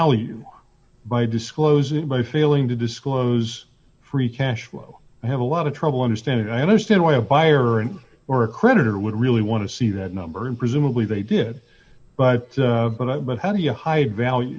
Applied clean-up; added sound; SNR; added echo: none; none; none; none.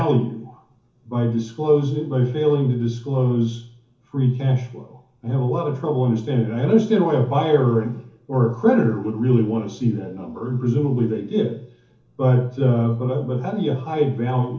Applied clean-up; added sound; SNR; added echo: none; none; none; reverberation time 0.7 s.